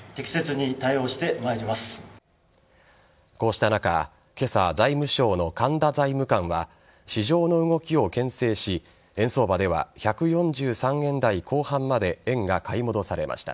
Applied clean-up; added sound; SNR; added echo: none; none; none; none.